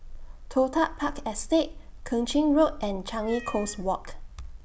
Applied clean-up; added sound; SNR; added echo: none; Meow; 19 dB; none.